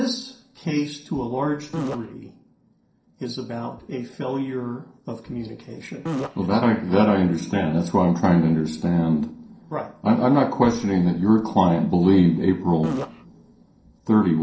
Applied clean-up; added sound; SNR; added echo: neural separator model SepFormer DNS4.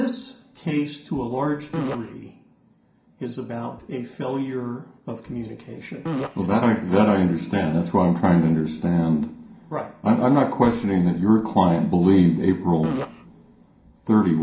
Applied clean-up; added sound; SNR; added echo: none; Fart; 7 dB; reverberation time 0.5 s.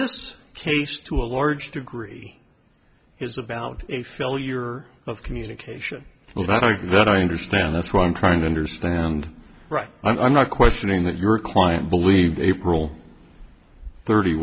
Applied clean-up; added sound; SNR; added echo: none; none; none; none.